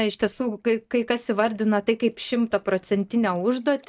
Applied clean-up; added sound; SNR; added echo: neural mask model DeepFilterNet 3.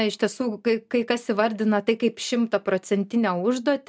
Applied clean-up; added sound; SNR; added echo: none; none; none; none.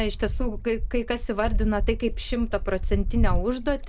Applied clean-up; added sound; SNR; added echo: none; Wind; -1 dB; none.